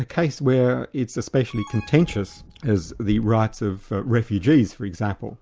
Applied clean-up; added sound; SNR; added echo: none; Wind + Alarm; 19 dB; none.